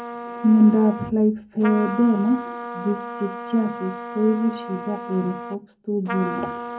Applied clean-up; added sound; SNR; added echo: none; Trumpet; 10 dB; reverberation time 0.3 s.